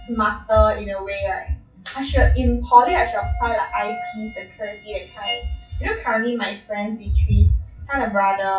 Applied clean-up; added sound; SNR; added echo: classical method WPE with log-MMSE.